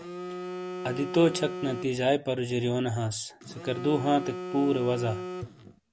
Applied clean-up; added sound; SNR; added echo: none; Telephone; 9 dB; none.